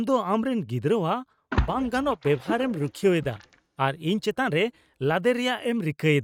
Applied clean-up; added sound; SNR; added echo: neural mask model RNNoise.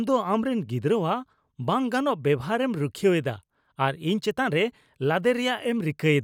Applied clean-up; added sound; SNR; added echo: none; none; none; none.